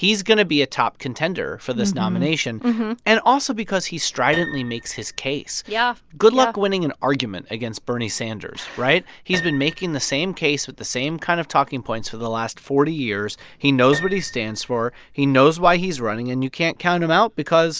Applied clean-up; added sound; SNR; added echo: none; Piano; 14 dB; none.